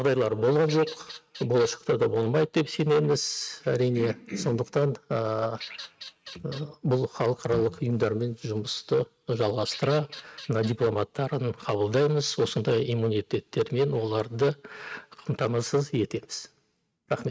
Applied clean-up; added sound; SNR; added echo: neural mask model RNNoise.